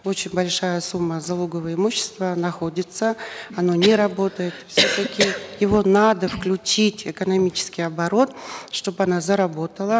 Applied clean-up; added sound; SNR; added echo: none; none; none; none.